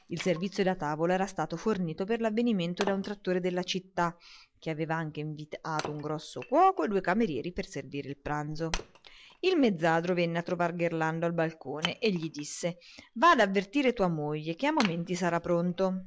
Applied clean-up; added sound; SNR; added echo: none; Wood; 17 dB; none.